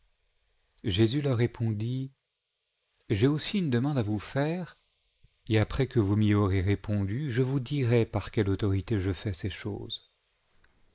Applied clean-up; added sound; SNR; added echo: neural mask model Resemble Enhance denoiser.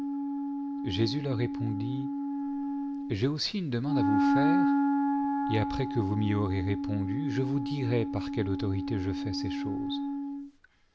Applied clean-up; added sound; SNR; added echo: none; Wind instrument, woodwind instrument; -2 dB; none.